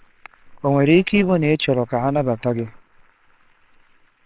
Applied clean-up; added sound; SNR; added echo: neural separator model SepFormer WHAMR!.